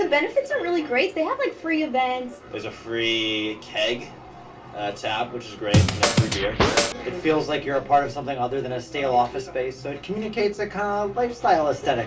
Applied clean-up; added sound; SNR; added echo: none; Scratching (performance technique); -5 dB; reverberation time 0.2 s.